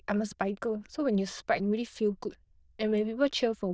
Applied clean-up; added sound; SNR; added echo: neural diffusion model UNIVERSE++.